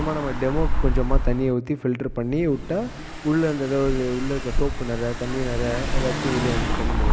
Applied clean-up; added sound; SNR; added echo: none; Engine / Car; -1 dB; none.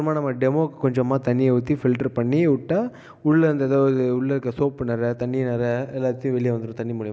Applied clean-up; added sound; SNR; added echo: none; none; none; none.